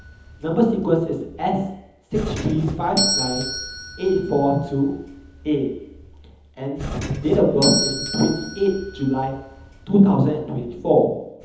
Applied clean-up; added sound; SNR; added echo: none; Doorbell; 8 dB; reverberation time 1.3 s.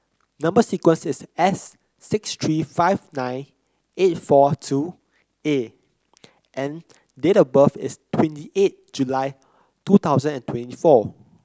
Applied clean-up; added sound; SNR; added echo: none; none; none; none.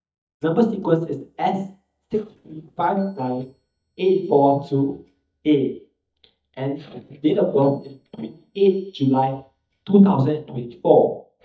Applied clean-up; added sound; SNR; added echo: neural mask model DeepFilterNet 3.